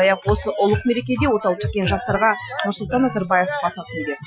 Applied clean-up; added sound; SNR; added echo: classical method Wiener filter.